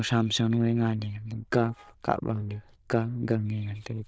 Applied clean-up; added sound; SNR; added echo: neural diffusion model UNIVERSE++.